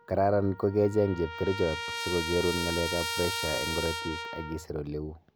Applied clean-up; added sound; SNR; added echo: none; Trumpet; 6 dB; none.